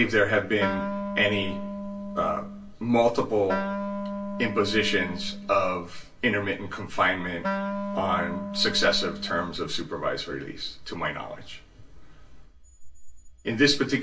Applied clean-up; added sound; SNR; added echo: none; Wind instrument, woodwind instrument; 6 dB; reverberation time 0.2 s.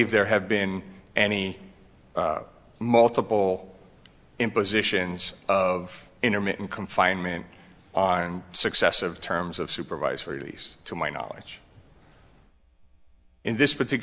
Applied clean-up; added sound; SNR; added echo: none; none; none; none.